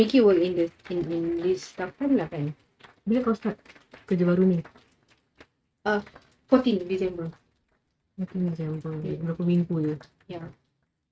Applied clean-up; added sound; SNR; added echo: neural mask model RNNoise.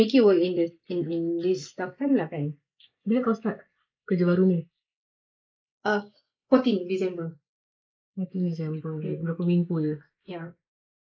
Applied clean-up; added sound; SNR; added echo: neural mask model Resemble Enhance denoiser.